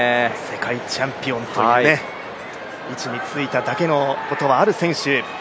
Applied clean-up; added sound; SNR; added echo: none; none; none; none.